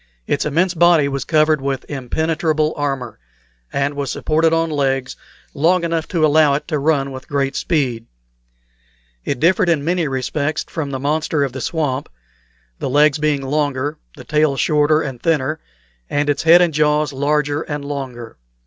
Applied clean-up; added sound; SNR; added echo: none; none; none; none.